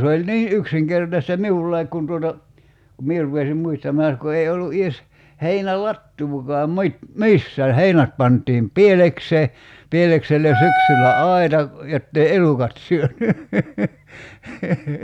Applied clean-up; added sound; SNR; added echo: none; Wind instrument, woodwind instrument; 0 dB; none.